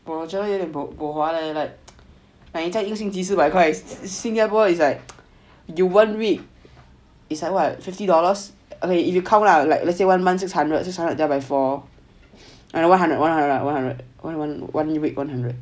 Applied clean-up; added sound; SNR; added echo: none; none; none; none.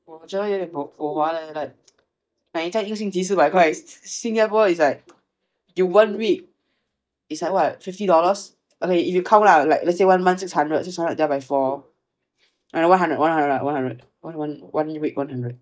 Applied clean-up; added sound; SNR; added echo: neural mask model DeepFilterNet 3.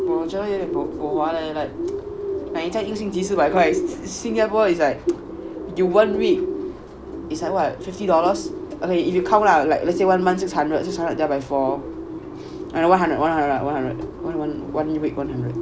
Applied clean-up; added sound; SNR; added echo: none; Bird; 7 dB; none.